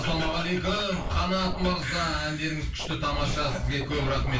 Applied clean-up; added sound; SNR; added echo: none; Scratching (performance technique); 7 dB; reverberation time 0.3 s.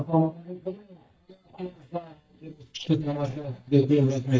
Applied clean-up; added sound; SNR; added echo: neural mask model DeepFilterNet 3.